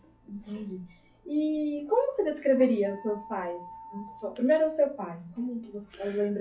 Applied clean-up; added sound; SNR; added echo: classical method log-MMSE.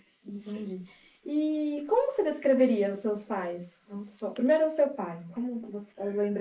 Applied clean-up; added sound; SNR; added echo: neural mask model Resemble Enhance denoiser.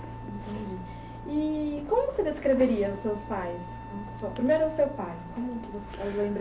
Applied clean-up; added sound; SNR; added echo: none; Wind instrument, woodwind instrument; 18 dB; none.